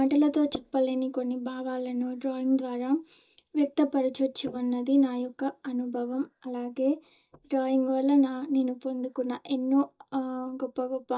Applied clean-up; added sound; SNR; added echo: neural mask model DeepFilterNet 3.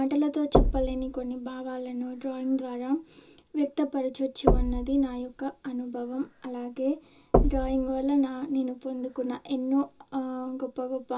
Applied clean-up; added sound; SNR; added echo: none; Knock; 0 dB; reverberation time 0.2 s.